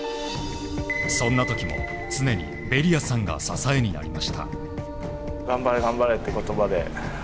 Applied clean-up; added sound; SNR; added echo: none; none; none; none.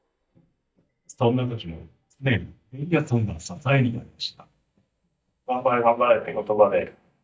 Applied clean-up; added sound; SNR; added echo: neural mask model DeepFilterNet 3.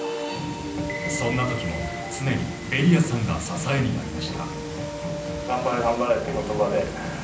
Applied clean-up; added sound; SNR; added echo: none; Vehicle; 15 dB; reverberation time 0.6 s.